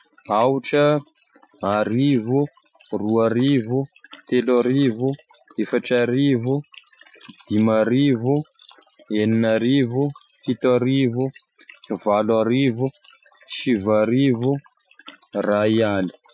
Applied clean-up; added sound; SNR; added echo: classical method Wiener filter.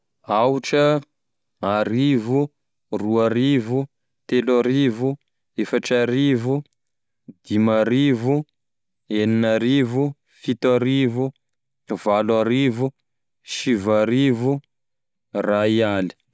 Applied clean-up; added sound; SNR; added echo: none; none; none; none.